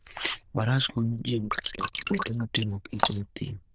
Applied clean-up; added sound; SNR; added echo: neural diffusion model UNIVERSE++.